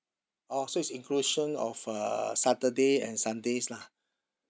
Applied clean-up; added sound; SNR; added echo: none; none; none; none.